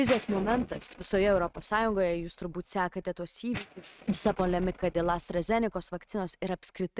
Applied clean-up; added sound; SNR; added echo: neural mask model RNNoise.